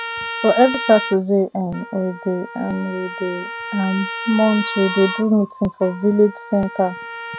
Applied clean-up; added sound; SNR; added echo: none; Trumpet; 10 dB; none.